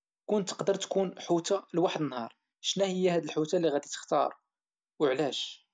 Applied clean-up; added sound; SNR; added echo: none; none; none; none.